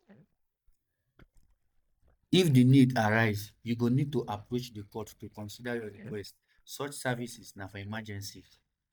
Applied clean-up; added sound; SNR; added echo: neural mask model DeepFilterNet 3.